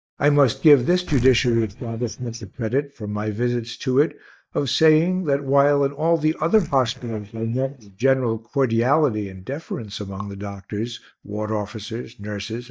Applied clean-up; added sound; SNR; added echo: neural mask model DeepFilterNet 3.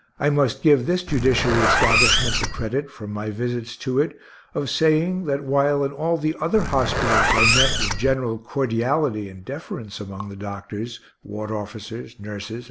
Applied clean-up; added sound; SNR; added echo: none; Zipper (clothing); -2 dB; none.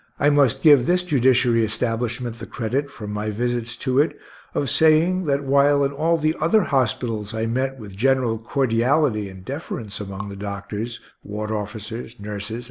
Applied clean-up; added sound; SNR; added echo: none; none; none; none.